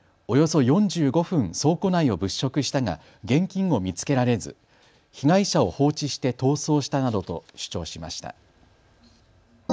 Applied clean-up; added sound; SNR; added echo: none; none; none; none.